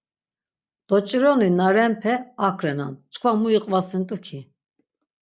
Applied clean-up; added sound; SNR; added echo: none; none; none; none.